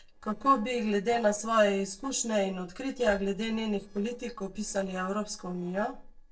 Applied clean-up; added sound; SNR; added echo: neural separator model SepFormer DNS4.